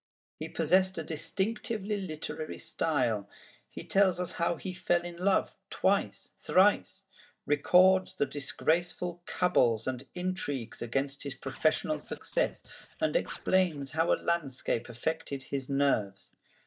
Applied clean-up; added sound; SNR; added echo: neural mask model DeepFilterNet 3.